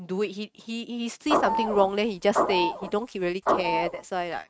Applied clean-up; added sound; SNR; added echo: neural mask model RNNoise.